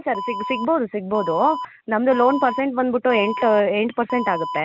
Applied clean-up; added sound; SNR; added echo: none; Alarm; 10 dB; none.